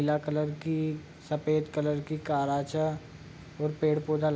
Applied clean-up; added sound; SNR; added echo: none; none; none; none.